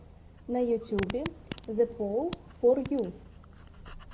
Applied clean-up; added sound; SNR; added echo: none; Fart; 12 dB; none.